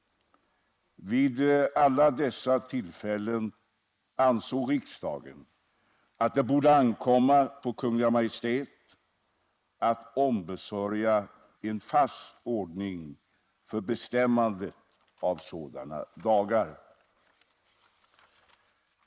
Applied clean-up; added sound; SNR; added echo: neural mask model Resemble Enhance denoiser.